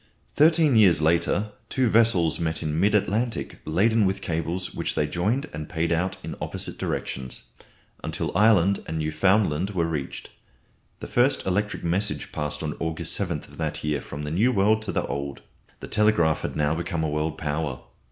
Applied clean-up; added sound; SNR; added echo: none; none; none; none.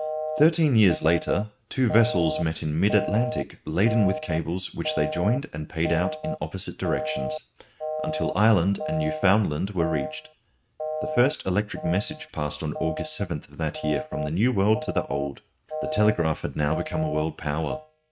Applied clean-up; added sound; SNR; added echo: neural mask model RNNoise.